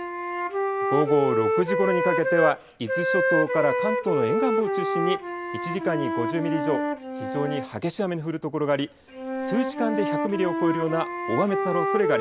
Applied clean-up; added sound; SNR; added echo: none; Wind instrument, woodwind instrument; 0 dB; none.